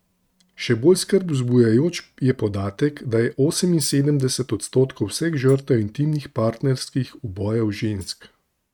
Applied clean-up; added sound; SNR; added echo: neural mask model RNNoise.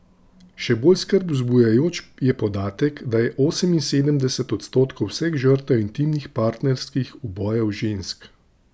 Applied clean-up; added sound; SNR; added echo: none; none; none; none.